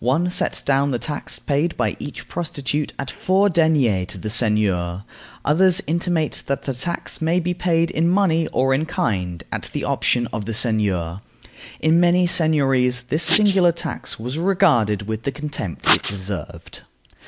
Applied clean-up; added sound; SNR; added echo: neural mask model Resemble Enhance denoiser.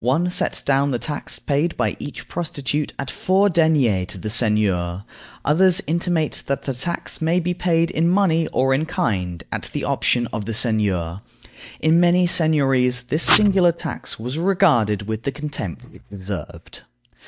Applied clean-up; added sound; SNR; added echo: neural mask model DeepFilterNet 3.